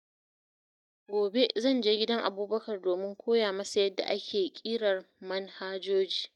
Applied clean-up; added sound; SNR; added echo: neural mask model DeepFilterNet 3.